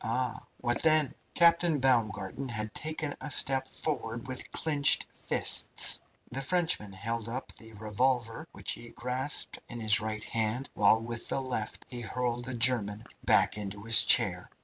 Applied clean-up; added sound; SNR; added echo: none; none; none; none.